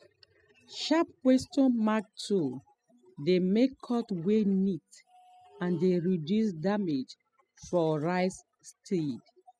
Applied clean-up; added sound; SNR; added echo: classical method spectral subtraction.